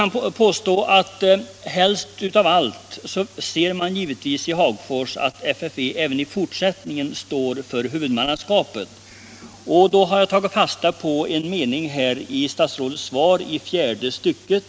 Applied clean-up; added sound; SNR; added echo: none; none; none; none.